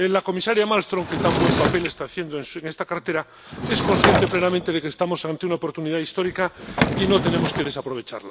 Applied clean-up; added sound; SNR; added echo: none; Sliding door / Wood; 2 dB; none.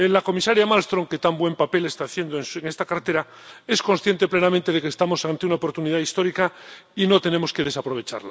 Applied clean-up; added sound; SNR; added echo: none; none; none; none.